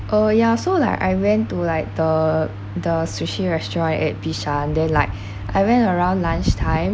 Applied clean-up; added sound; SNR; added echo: none; none; none; none.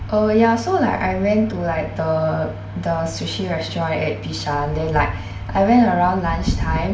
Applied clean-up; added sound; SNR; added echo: none; none; none; reverberation time 0.8 s.